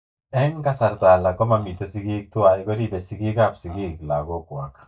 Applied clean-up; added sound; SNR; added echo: neural mask model DeepFilterNet 3.